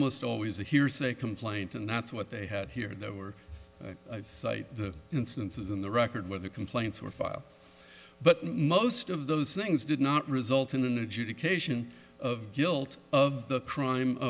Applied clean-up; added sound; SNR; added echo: none; none; none; none.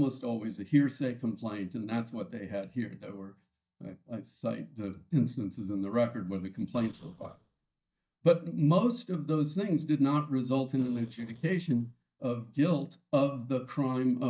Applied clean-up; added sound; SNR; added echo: neural mask model DeepFilterNet 3.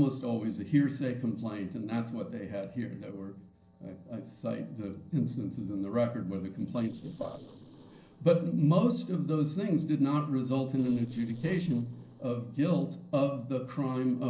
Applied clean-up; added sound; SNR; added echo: neural separator model SepFormer DNS4.